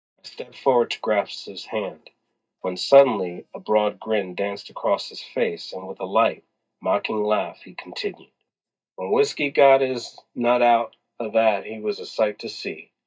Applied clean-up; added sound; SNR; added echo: neural mask model DeepFilterNet 3.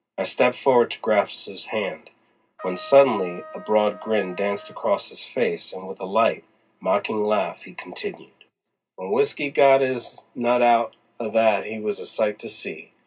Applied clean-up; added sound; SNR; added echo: none; Trumpet; 18 dB; reverberation time 0.2 s.